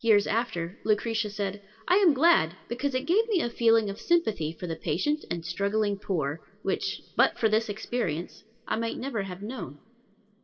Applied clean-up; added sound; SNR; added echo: none; none; none; reverberation time 1.6 s.